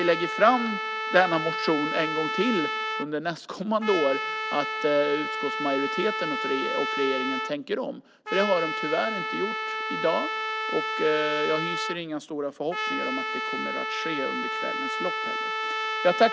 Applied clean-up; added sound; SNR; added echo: none; Trumpet; 2 dB; none.